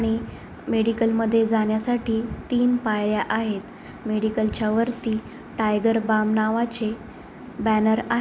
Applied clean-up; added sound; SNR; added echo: none; none; none; none.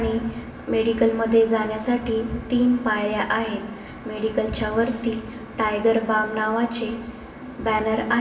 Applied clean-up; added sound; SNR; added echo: none; none; none; reverberation time 1.0 s.